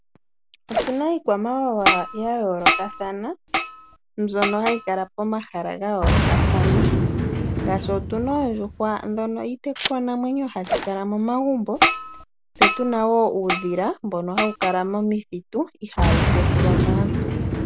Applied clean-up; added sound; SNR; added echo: none; Boom; -1 dB; none.